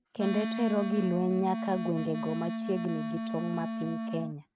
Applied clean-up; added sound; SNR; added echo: neural mask model RNNoise.